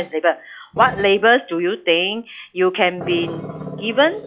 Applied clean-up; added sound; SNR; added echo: classical method log-MMSE.